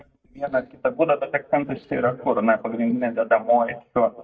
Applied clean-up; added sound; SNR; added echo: neural mask model DeepFilterNet 3.